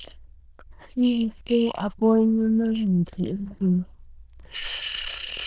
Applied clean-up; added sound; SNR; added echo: neural diffusion model UNIVERSE++.